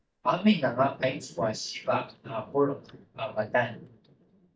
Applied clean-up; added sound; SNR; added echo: neural mask model DeepFilterNet 3.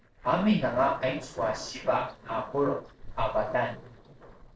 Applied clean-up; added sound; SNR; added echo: neural separator model SepFormer DNS4.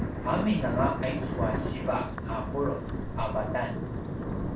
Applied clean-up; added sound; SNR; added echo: none; Thunder; 0 dB; reverberation time 0.3 s.